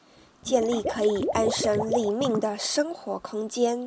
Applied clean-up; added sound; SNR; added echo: none; Water / Liquid; 7 dB; none.